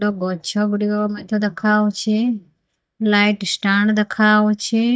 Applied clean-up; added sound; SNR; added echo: neural mask model DeepFilterNet 3.